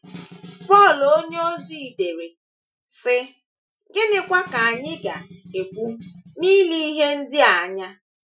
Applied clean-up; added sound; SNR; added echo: classical method Wiener filter.